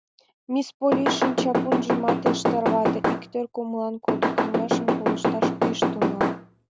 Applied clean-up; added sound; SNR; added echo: none; Knock / Wood; -5 dB; none.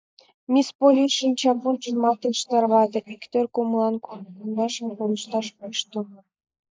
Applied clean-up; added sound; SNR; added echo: neural mask model Resemble Enhance denoiser.